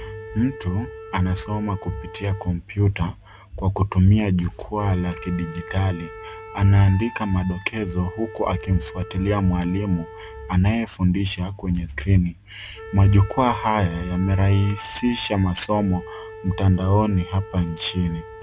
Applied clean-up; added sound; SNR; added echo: none; Wind instrument, woodwind instrument; 17 dB; none.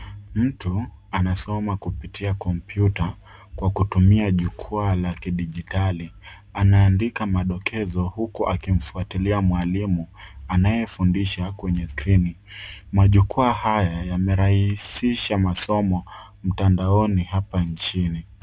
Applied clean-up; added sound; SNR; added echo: none; none; none; none.